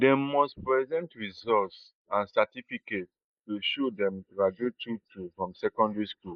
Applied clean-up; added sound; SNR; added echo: neural mask model Resemble Enhance denoiser.